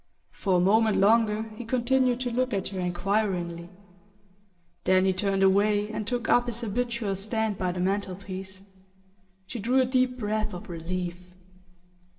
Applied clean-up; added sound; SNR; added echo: neural separator model SepFormer DNS4.